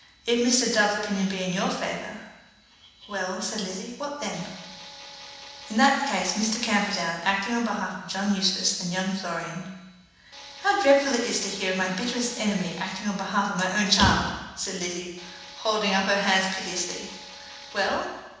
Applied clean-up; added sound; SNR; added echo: none; Tools; 16 dB; reverberation time 1.1 s.